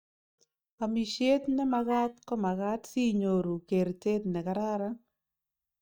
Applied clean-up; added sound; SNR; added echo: neural mask model DeepFilterNet 3.